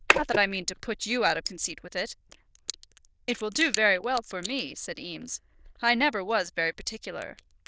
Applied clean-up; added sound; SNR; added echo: neural diffusion model UNIVERSE++.